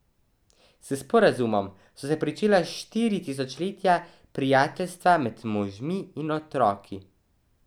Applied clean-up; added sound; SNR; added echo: none; none; none; none.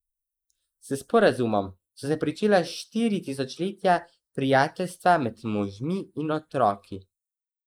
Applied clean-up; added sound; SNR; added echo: neural mask model Resemble Enhance denoiser.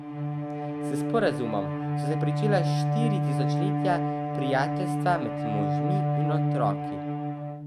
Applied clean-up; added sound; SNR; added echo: none; Bowed string instrument; -4 dB; none.